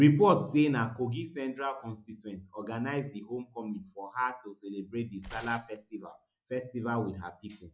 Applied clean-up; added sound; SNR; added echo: classical method log-MMSE.